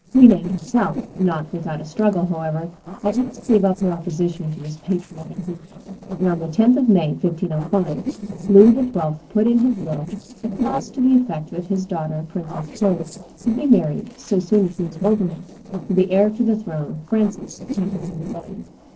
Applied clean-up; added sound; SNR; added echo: neural separator model SepFormer DNS4.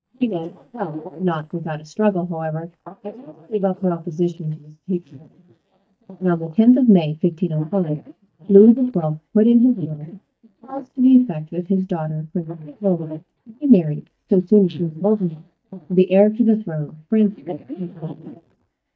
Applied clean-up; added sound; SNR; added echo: neural mask model DeepFilterNet 3.